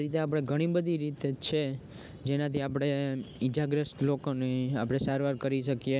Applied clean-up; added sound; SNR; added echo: none; none; none; none.